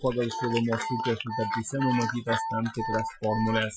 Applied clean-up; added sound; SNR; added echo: classical method Wiener filter.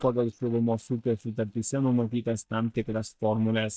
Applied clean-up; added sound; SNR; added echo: neural mask model DeepFilterNet 3.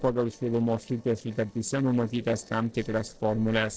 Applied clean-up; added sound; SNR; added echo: neural separator model SepFormer DNS4.